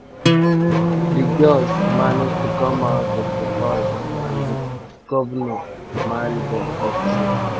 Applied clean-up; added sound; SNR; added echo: none; Acoustic guitar + Accelerating, revving, vroom / Car; -3 dB; none.